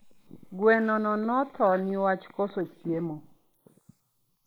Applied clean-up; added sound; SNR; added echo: neural mask model Resemble Enhance denoiser.